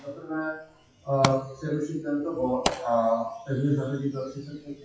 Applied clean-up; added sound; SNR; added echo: classical method WPE with log-MMSE.